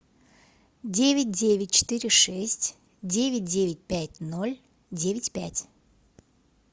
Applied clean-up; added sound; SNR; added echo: none; none; none; none.